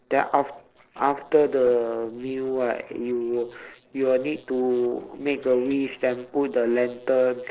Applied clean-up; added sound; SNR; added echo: neural separator model SepFormer DNS4.